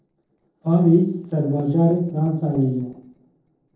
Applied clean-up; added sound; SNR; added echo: neural separator model SepFormer DNS4.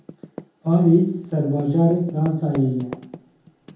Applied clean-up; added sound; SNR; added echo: none; Typing; 18 dB; reverberation time 0.7 s.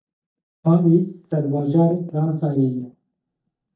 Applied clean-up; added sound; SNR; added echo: neural mask model DeepFilterNet 3.